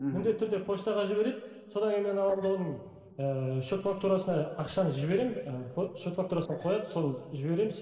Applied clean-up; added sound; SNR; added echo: neural separator model SepFormer DNS4.